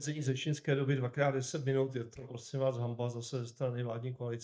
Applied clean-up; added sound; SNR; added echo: neural mask model DeepFilterNet 3.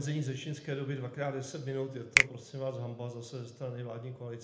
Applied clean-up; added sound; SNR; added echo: none; Finger snapping; -3 dB; reverberation time 0.8 s.